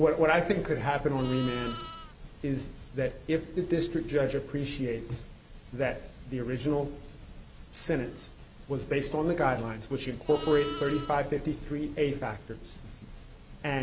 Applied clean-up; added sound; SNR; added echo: none; Livestock, farm animals, working animals; 19 dB; none.